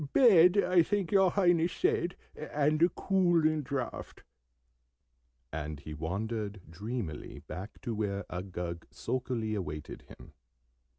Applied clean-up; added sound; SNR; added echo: none; none; none; none.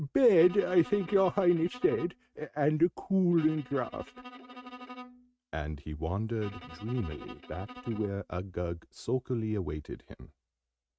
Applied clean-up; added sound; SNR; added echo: neural mask model RNNoise.